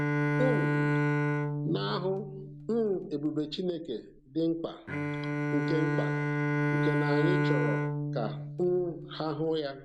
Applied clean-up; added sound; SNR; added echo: none; Bowed string instrument; -2 dB; none.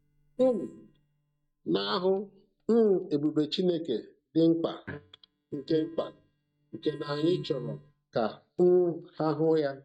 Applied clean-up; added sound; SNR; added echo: neural mask model DeepFilterNet 3.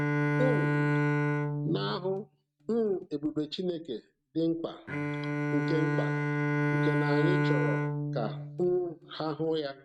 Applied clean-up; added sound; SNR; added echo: neural mask model RNNoise.